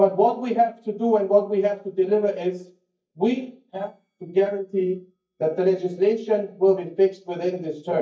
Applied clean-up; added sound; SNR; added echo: neural mask model DeepFilterNet 3.